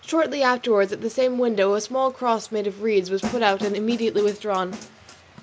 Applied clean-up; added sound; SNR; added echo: none; Snare drum; 13 dB; none.